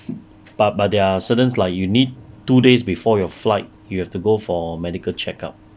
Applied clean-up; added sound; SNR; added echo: none; none; none; none.